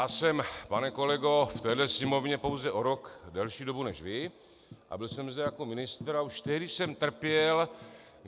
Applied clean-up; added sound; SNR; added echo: none; Tambourine; 17 dB; none.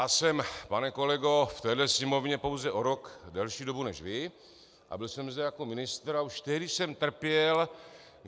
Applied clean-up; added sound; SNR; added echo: none; none; none; none.